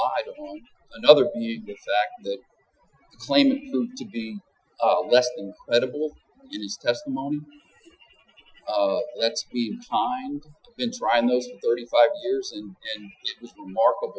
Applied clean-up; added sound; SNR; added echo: classical method Wiener filter.